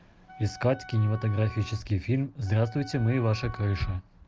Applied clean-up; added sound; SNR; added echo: none; Wind instrument, woodwind instrument; 19 dB; none.